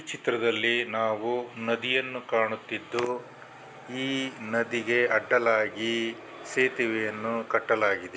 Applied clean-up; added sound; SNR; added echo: none; none; none; none.